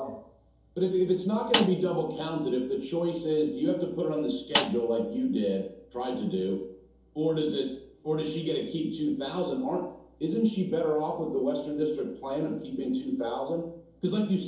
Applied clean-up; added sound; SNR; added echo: none; Snare drum; 4 dB; reverberation time 2.8 s.